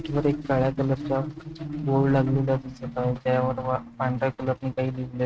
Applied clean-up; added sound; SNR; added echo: neural mask model RNNoise.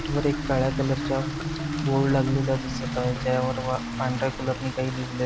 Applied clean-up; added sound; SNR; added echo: none; Marimba, xylophone + Rain; 4 dB; none.